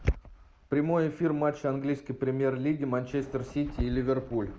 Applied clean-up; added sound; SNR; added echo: none; none; none; none.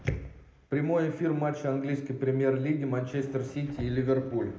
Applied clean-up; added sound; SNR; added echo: none; none; none; reverberation time 0.7 s.